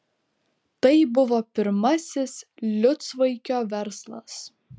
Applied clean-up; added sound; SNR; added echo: none; none; none; none.